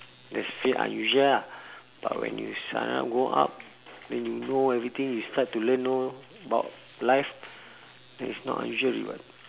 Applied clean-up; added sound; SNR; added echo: none; none; none; none.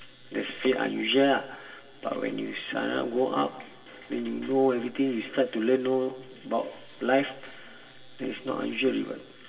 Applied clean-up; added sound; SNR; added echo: none; none; none; reverberation time 2.1 s.